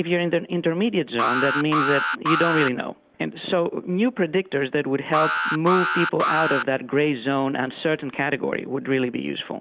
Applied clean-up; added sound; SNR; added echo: none; Alarm; 1 dB; none.